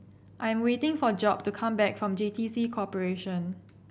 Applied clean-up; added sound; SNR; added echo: none; none; none; none.